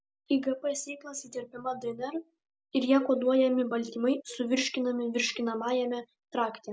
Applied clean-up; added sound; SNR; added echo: none; none; none; none.